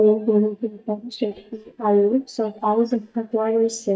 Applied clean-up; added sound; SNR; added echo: neural mask model DeepFilterNet 3.